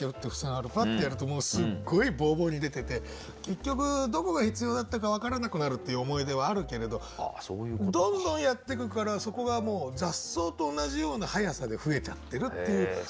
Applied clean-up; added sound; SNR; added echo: none; none; none; none.